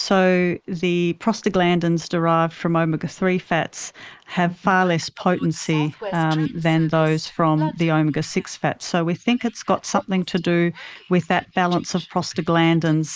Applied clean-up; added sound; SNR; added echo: neural mask model Resemble Enhance denoiser.